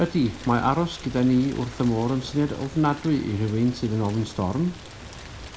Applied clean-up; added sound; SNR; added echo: none; Rain; 16 dB; none.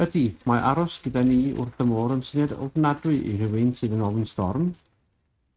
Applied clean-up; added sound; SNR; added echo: neural mask model RNNoise.